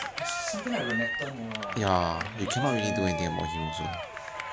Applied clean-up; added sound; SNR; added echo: none; Cheering; 3 dB; none.